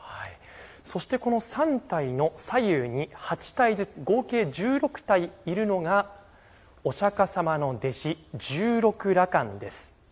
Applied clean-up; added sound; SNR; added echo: none; none; none; none.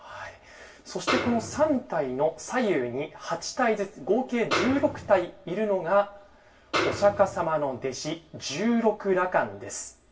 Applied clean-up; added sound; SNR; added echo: none; Snare drum; 3 dB; reverberation time 0.2 s.